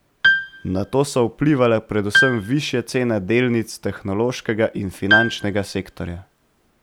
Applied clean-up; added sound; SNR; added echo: none; Piano; 2 dB; none.